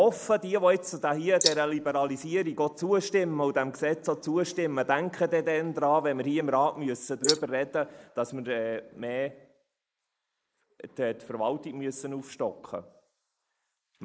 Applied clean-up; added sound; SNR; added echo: neural mask model Resemble Enhance denoiser.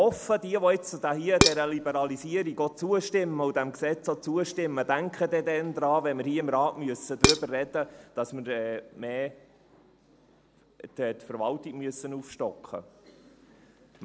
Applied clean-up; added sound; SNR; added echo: none; Dishes, pots, and pans; -3 dB; none.